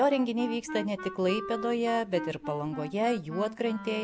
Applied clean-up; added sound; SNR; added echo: none; Wind instrument, woodwind instrument; 10 dB; none.